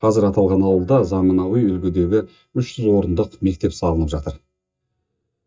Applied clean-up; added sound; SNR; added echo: neural mask model DeepFilterNet 3.